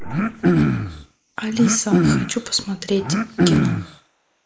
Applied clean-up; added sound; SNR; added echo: neural mask model Resemble Enhance denoiser.